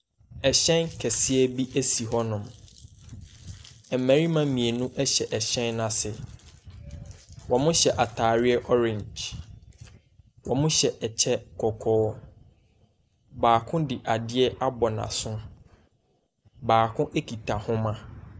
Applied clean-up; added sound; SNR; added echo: none; none; none; none.